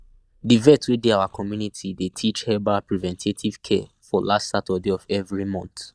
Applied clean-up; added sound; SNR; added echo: neural mask model DeepFilterNet 3.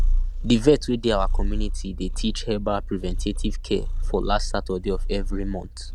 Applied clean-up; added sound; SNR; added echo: none; Purr; -1 dB; none.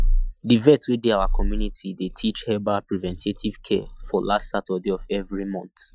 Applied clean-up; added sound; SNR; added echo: classical method Wiener filter.